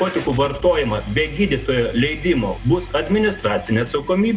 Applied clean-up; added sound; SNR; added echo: none; Engine starting / Car; 14 dB; reverberation time 0.2 s.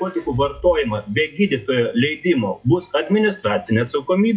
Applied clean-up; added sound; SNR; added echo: classical method WPE with log-MMSE.